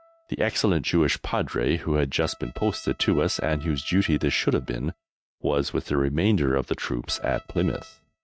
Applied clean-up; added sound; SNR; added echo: neural mask model RNNoise.